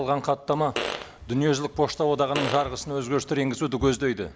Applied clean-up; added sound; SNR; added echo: none; Fart; 10 dB; none.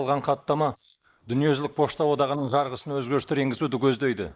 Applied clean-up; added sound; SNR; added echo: neural mask model Resemble Enhance denoiser.